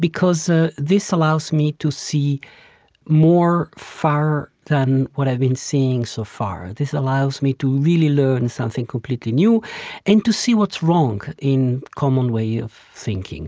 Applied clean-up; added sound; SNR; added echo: none; none; none; none.